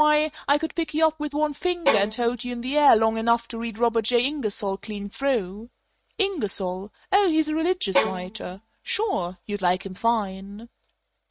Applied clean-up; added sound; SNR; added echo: neural mask model RNNoise.